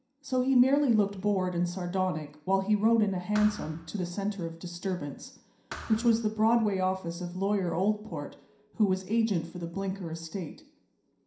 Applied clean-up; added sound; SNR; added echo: none; Thump, thud; 17 dB; reverberation time 0.5 s.